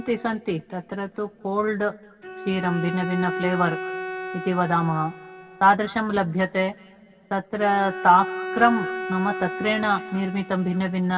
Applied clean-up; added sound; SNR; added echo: none; Bowed string instrument; 10 dB; reverberation time 2.7 s.